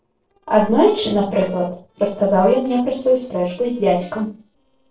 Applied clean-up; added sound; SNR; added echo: neural separator model SepFormer DNS4.